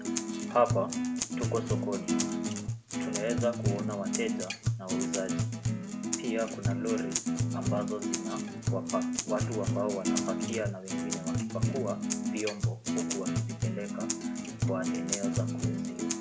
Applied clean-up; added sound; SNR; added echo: none; Acoustic guitar; -4 dB; reverberation time 0.4 s.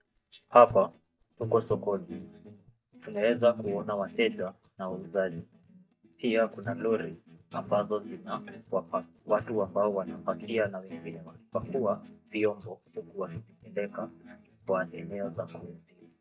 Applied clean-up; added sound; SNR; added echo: neural mask model DeepFilterNet 3.